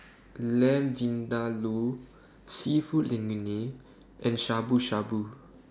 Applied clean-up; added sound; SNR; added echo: none; none; none; none.